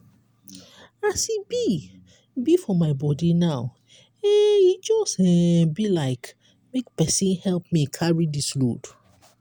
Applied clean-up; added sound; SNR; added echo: none; none; none; none.